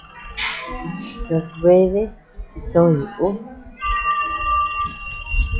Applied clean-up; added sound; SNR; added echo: classical method log-MMSE.